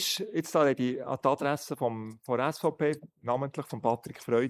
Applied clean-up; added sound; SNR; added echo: neural mask model Resemble Enhance denoiser.